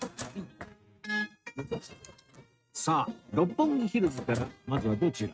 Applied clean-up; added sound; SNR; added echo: neural mask model RNNoise.